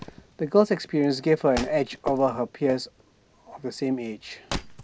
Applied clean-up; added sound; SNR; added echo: none; Wood; 14 dB; none.